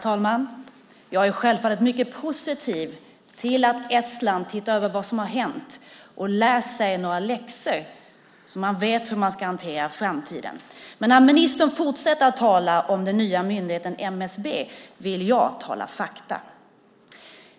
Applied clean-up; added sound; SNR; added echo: none; none; none; none.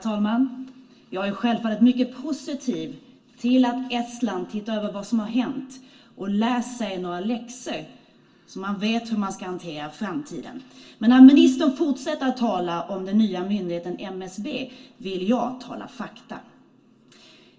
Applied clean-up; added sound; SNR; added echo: none; none; none; reverberation time 0.2 s.